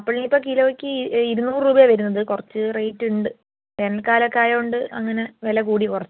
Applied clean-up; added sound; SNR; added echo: none; none; none; none.